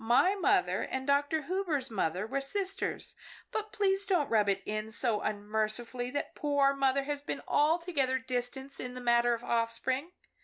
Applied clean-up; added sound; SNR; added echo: none; none; none; none.